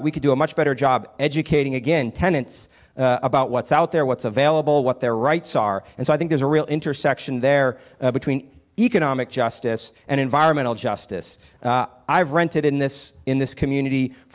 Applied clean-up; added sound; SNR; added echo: none; none; none; none.